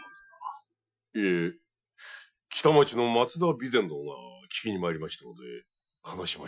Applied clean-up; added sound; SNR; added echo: classical method Wiener filter.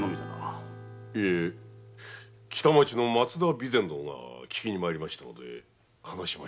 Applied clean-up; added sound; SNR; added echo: none; Acoustic guitar / Strum; 17 dB; none.